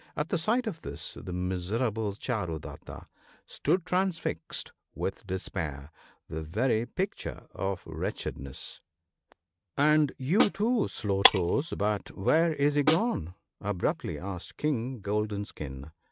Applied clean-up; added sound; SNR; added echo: neural mask model RNNoise.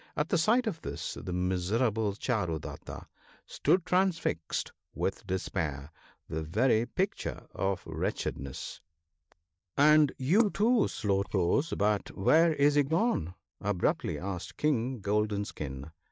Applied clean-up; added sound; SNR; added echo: neural mask model DeepFilterNet 3.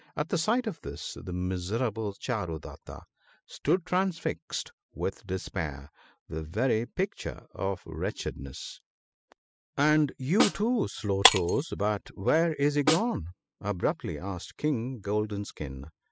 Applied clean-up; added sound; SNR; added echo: classical method spectral subtraction.